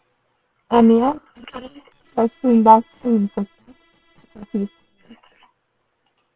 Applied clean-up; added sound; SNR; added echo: neural separator model SepFormer WHAM!.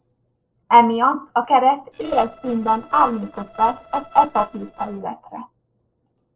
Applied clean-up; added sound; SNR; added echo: neural separator model SepFormer DNS4.